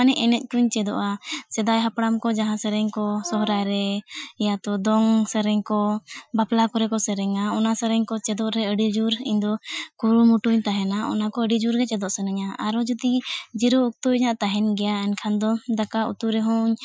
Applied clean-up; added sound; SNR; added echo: classical method Wiener filter.